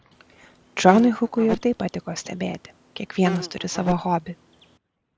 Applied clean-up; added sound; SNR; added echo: none; Insect; 12 dB; none.